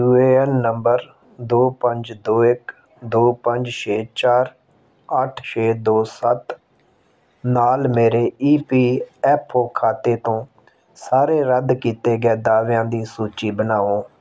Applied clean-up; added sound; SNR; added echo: none; none; none; none.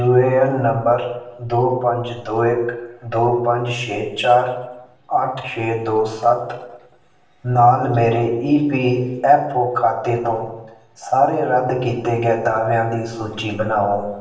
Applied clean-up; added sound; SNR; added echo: none; none; none; reverberation time 0.7 s.